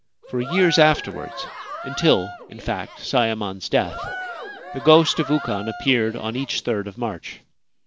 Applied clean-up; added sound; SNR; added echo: none; Cheering; 12 dB; none.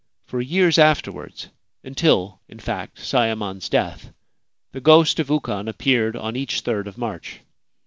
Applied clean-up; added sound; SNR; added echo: none; none; none; none.